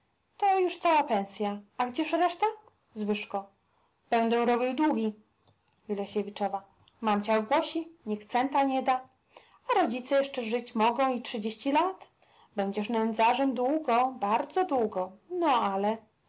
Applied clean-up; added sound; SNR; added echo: none; none; none; none.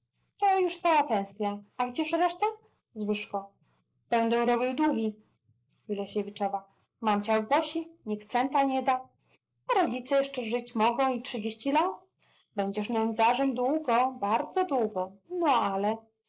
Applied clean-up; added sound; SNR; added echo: neural mask model Resemble Enhance denoiser.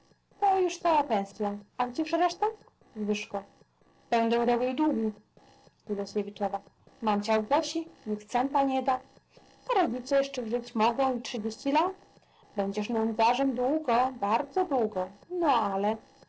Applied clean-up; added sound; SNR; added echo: neural separator model SepFormer DNS4.